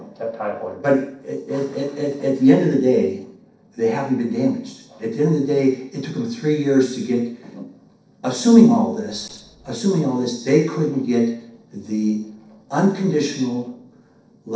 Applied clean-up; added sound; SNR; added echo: neural separator model SepFormer DNS4.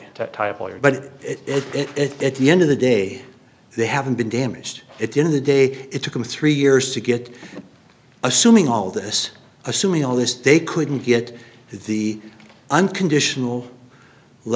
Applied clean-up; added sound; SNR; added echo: none; none; none; none.